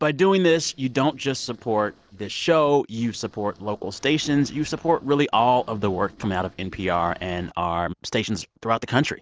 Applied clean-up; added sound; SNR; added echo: neural separator model SepFormer DNS4.